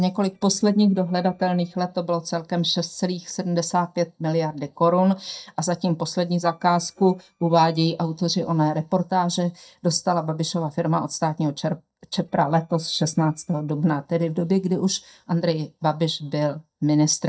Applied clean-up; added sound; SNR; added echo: neural mask model DeepFilterNet 3.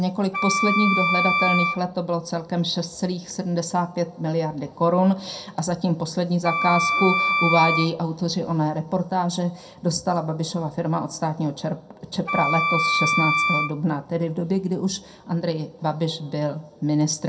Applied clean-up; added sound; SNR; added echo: none; Wind instrument, woodwind instrument; 0 dB; reverberation time 0.2 s.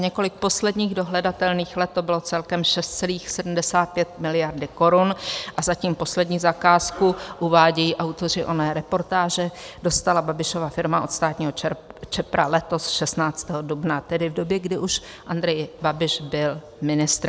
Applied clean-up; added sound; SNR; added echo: none; none; none; none.